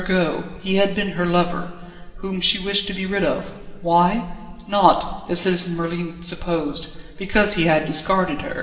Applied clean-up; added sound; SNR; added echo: none; none; none; reverberation time 1.9 s.